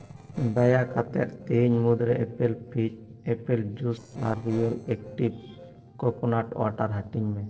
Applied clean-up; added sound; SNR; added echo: neural separator model SepFormer DNS4.